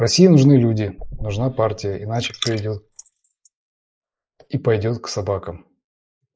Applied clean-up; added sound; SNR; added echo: neural mask model Resemble Enhance denoiser.